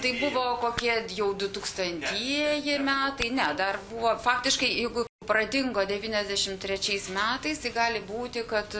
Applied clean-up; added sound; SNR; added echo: none; none; none; none.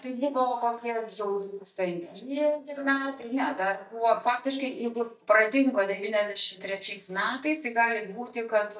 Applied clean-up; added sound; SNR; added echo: neural mask model DeepFilterNet 3.